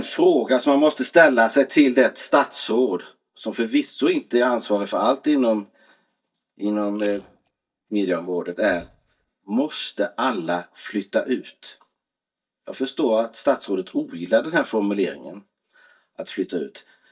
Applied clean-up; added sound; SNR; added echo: neural mask model DeepFilterNet 3.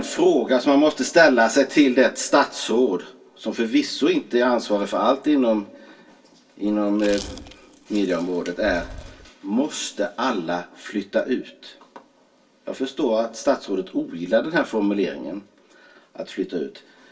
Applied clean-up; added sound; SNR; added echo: none; Chewing, mastication; 17 dB; reverberation time 0.2 s.